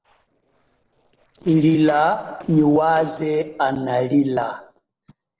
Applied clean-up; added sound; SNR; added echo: neural separator model SepFormer DNS4.